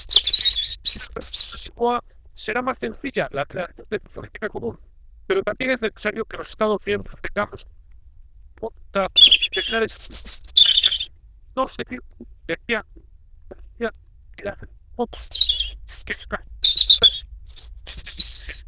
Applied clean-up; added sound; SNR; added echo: neural diffusion model UNIVERSE++.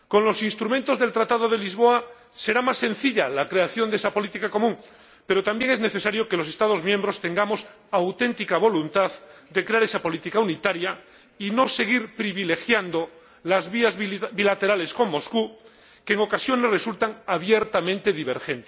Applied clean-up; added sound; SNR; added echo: none; none; none; none.